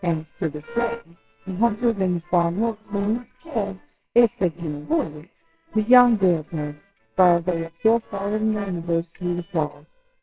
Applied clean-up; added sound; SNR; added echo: neural separator model SepFormer WHAMR!.